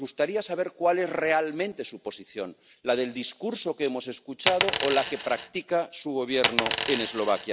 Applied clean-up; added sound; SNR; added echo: none; Coin (dropping); 1 dB; none.